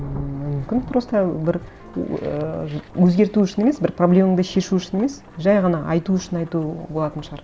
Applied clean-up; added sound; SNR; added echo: none; Rain / Thunderstorm; 19 dB; none.